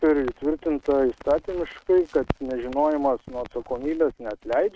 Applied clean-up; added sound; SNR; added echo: neural mask model RNNoise.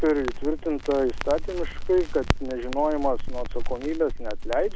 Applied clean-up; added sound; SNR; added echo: none; Crackle; 2 dB; none.